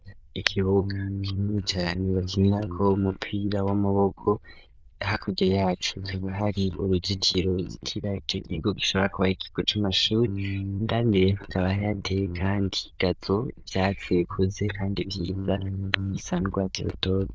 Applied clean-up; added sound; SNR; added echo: neural diffusion model UNIVERSE++.